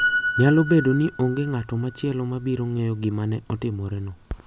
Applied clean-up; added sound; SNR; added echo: none; Piano; 8 dB; none.